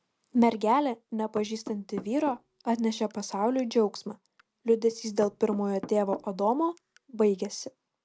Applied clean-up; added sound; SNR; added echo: none; Knock / Wood; 19 dB; none.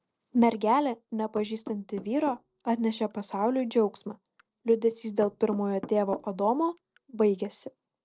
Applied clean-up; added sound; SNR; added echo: neural separator model SepFormer DNS4.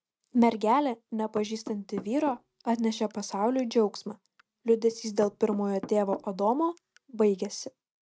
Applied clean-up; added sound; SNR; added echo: neural mask model RNNoise.